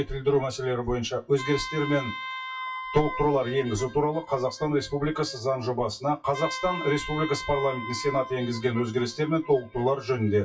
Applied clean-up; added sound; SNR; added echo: classical method WPE with log-MMSE.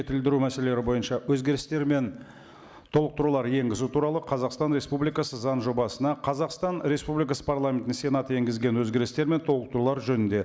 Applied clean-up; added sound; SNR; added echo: none; none; none; none.